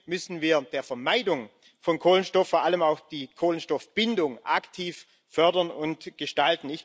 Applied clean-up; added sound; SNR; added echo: none; none; none; none.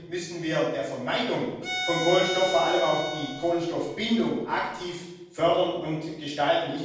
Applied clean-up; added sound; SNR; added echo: none; Bowed string instrument; 7 dB; reverberation time 1.2 s.